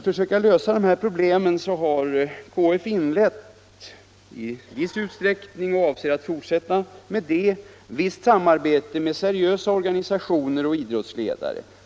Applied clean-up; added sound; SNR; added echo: none; none; none; none.